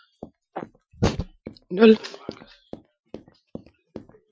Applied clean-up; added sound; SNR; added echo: classical method Wiener filter.